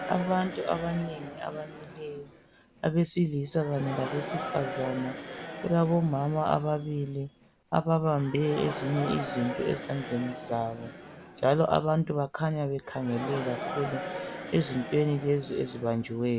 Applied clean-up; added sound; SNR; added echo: none; Crowd; 10 dB; none.